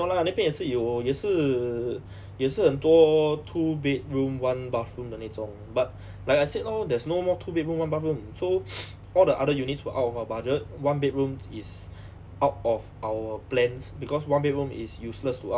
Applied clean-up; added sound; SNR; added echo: none; none; none; none.